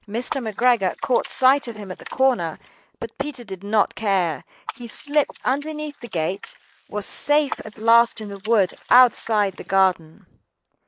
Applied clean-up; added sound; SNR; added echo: neural mask model Resemble Enhance denoiser.